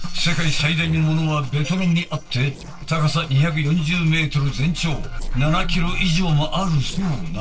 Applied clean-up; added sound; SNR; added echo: neural separator model SepFormer DNS4.